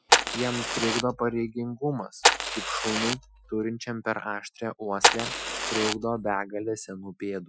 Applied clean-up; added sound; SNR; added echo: classical method Wiener filter.